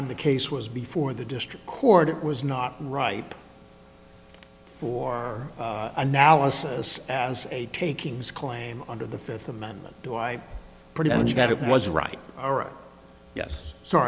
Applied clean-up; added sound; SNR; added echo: none; Brass instrument; 2 dB; none.